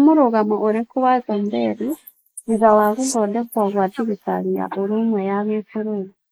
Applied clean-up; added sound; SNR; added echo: neural mask model Resemble Enhance denoiser.